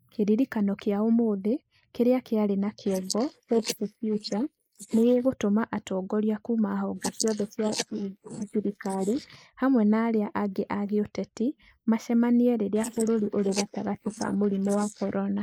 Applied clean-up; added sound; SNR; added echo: neural mask model Resemble Enhance denoiser.